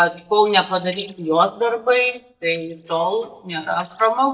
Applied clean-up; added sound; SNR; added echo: neural mask model DeepFilterNet 3.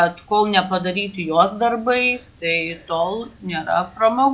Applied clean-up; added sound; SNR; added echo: none; none; none; none.